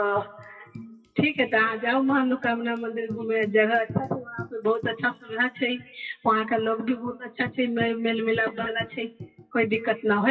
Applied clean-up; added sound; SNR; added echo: classical method WPE with log-MMSE.